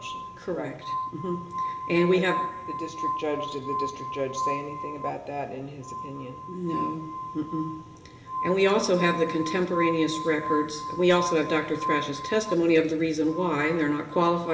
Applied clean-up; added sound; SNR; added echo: none; Glass; 7 dB; reverberation time 1.6 s.